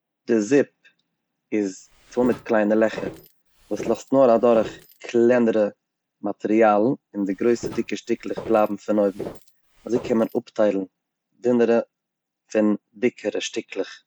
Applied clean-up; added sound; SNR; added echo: none; Walk, footsteps; 15 dB; none.